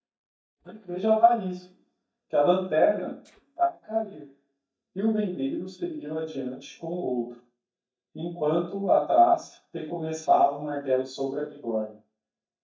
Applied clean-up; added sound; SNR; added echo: neural mask model DeepFilterNet 3.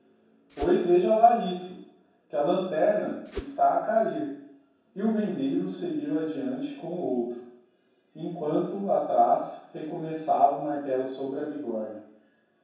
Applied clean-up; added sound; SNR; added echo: none; Whoosh, swoosh, swish; 11 dB; reverberation time 0.7 s.